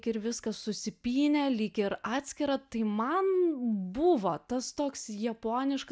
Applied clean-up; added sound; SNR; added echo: none; none; none; none.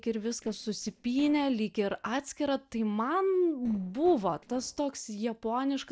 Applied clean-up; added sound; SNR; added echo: neural separator model SepFormer DNS4.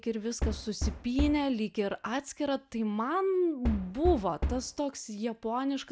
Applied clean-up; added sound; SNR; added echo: none; Knock; 3 dB; none.